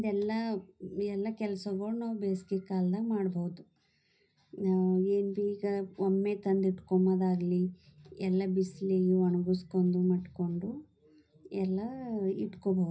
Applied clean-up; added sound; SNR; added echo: none; none; none; reverberation time 0.5 s.